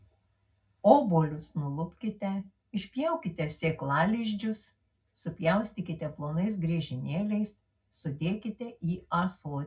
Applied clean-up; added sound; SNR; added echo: none; none; none; reverberation time 0.4 s.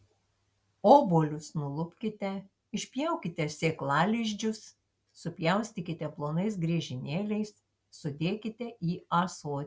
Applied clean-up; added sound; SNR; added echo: none; none; none; none.